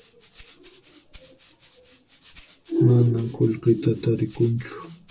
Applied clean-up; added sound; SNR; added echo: none; Rattle (instrument); 13 dB; reverberation time 0.2 s.